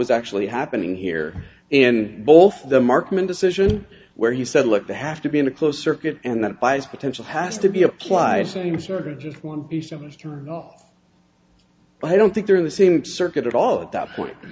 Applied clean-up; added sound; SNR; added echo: none; none; none; none.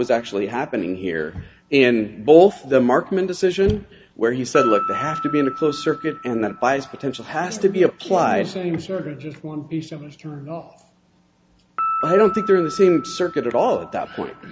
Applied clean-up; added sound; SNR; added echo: none; Piano; 12 dB; none.